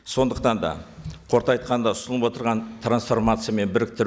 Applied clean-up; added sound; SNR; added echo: none; none; none; none.